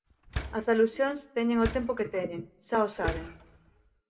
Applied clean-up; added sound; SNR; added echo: none; Slam; 11 dB; reverberation time 0.4 s.